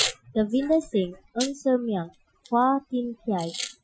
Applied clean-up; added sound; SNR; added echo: classical method Wiener filter.